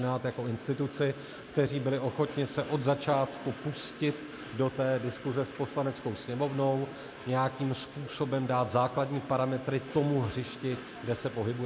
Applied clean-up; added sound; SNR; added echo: none; Train; 15 dB; none.